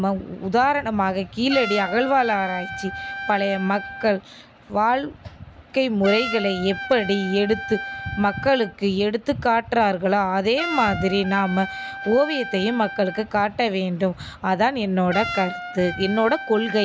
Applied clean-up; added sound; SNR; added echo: none; Trumpet; 11 dB; none.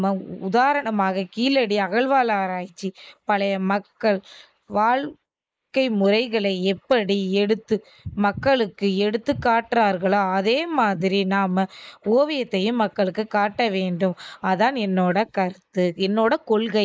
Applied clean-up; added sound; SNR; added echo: neural mask model Resemble Enhance denoiser.